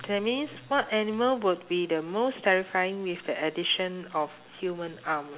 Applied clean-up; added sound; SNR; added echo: none; none; none; none.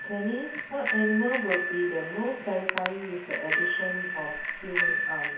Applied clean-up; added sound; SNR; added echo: none; Bicycle bell; 0 dB; reverberation time 0.6 s.